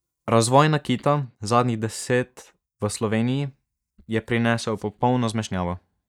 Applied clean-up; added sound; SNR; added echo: neural mask model DeepFilterNet 3.